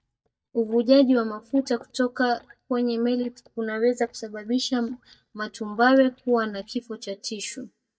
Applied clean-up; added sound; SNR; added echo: neural mask model DeepFilterNet 3.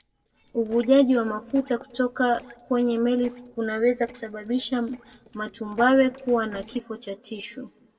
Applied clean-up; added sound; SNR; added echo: neural separator model SepFormer DNS4.